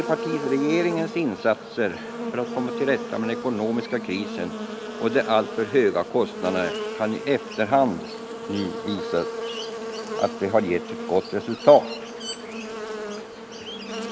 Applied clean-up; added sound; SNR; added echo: none; Buzz; 8 dB; none.